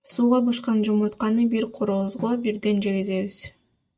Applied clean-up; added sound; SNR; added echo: neural mask model DeepFilterNet 3.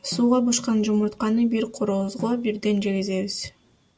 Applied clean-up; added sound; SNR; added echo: none; Snare drum; 19 dB; none.